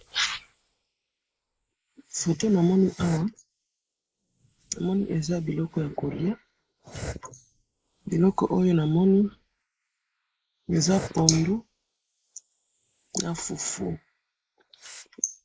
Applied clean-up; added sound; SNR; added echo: neural mask model Resemble Enhance denoiser.